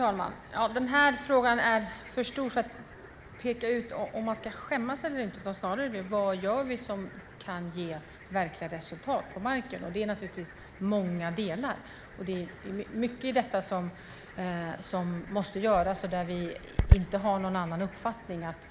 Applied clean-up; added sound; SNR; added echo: none; Cricket; 6 dB; none.